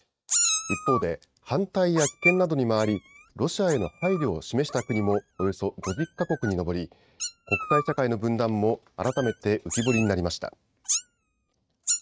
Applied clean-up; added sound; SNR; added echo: neural mask model RNNoise.